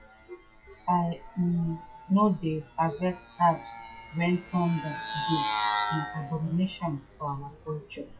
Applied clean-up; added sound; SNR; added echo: classical method WPE with log-MMSE.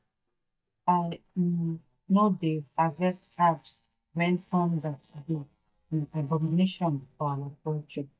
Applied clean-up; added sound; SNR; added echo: neural mask model DeepFilterNet 3.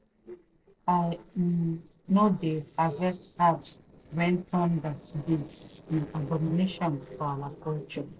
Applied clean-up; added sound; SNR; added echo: neural separator model SepFormer DNS4.